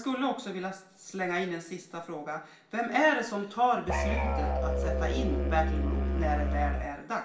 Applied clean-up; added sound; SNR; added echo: none; Musical instrument; -3 dB; reverberation time 0.4 s.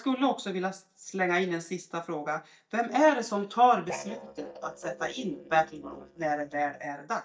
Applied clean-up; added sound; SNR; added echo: neural mask model DeepFilterNet 3.